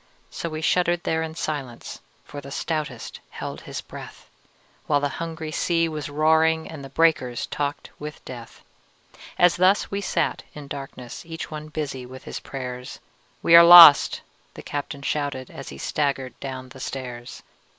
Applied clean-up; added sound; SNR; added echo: none; none; none; none.